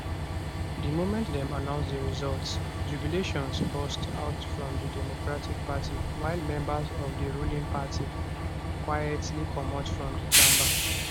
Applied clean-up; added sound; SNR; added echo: none; Train; -4 dB; none.